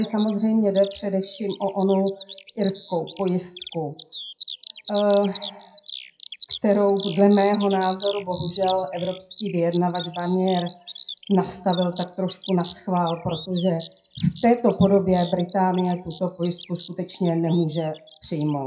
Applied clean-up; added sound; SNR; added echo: classical method WPE with log-MMSE.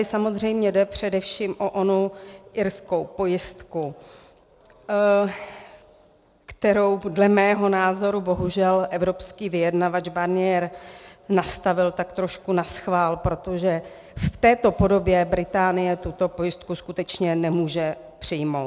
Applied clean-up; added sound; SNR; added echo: none; none; none; none.